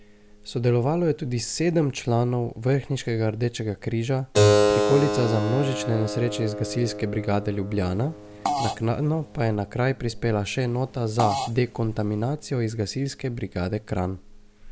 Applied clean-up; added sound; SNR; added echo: none; Fart + Keyboard (musical); 4 dB; none.